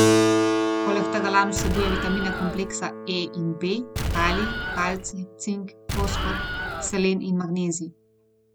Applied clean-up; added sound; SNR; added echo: none; Explosion + Keyboard (musical); -1 dB; none.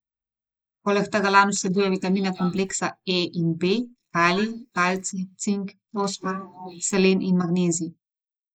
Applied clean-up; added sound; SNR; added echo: neural mask model Resemble Enhance denoiser.